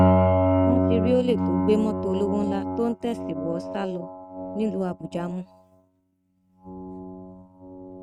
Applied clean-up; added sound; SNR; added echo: neural mask model RNNoise.